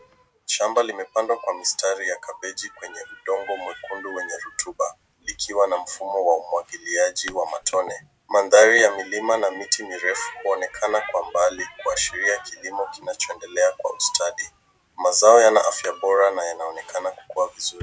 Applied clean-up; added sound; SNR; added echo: none; none; none; none.